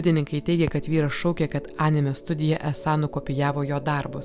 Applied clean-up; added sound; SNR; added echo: none; Crackle; 19 dB; none.